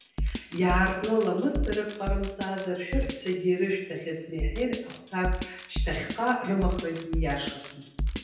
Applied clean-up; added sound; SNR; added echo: none; Drum kit; 3 dB; reverberation time 0.9 s.